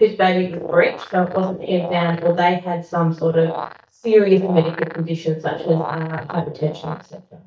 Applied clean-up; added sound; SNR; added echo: neural mask model DeepFilterNet 3.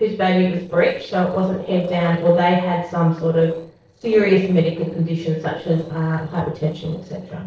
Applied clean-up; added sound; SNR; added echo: neural separator model SepFormer DNS4.